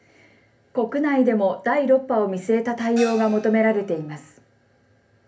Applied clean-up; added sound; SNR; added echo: none; Gong; 17 dB; reverberation time 0.3 s.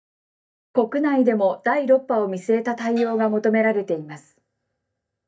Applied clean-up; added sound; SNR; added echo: neural mask model DeepFilterNet 3.